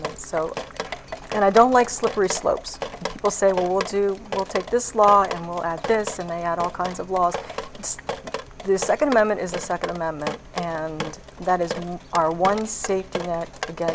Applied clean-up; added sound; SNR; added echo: none; Drip; 10 dB; none.